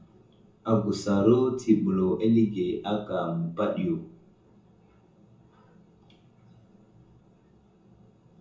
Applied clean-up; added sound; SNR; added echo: none; none; none; reverberation time 0.6 s.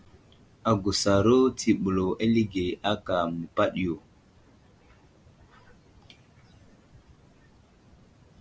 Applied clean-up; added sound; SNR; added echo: none; none; none; none.